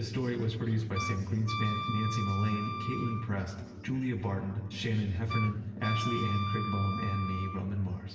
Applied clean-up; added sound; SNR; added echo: none; Wind instrument, woodwind instrument; 6 dB; reverberation time 1.3 s.